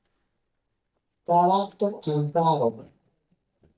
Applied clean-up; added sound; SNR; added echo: neural mask model DeepFilterNet 3.